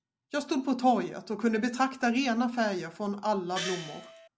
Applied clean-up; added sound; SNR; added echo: none; Gong; 9 dB; none.